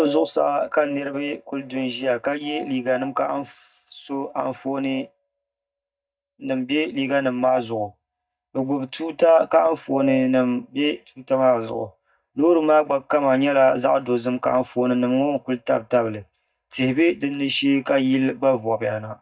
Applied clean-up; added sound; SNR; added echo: neural mask model DeepFilterNet 3.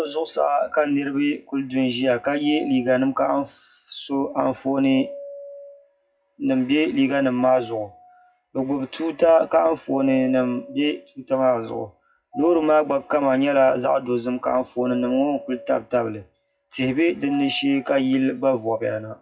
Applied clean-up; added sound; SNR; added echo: classical method WPE with log-MMSE.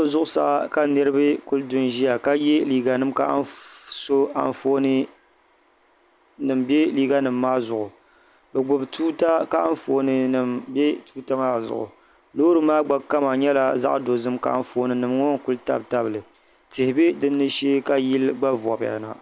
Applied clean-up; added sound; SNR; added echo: none; none; none; none.